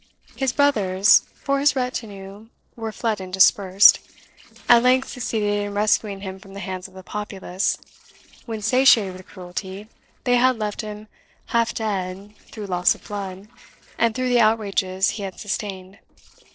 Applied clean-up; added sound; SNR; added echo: neural separator model SepFormer DNS4.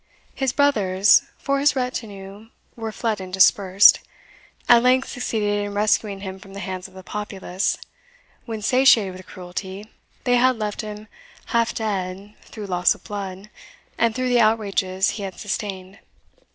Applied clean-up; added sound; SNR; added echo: none; none; none; none.